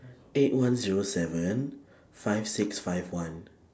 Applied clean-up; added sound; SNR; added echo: none; none; none; none.